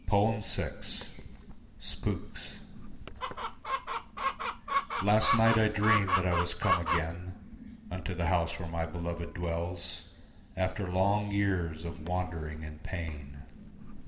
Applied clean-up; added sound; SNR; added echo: none; Chicken, rooster; 5 dB; reverberation time 1.4 s.